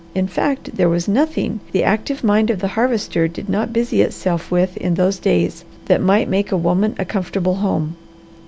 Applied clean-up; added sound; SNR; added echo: none; none; none; none.